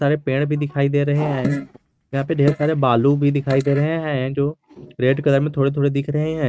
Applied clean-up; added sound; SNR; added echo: neural mask model RNNoise.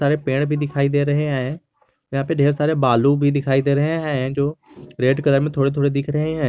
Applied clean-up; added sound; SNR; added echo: none; none; none; none.